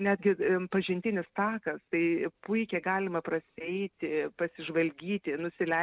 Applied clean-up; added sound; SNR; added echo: none; none; none; none.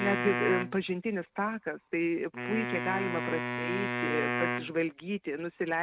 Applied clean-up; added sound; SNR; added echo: none; Wind instrument, woodwind instrument; 3 dB; none.